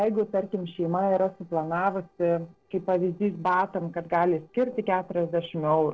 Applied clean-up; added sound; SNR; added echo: neural separator model SepFormer DNS4.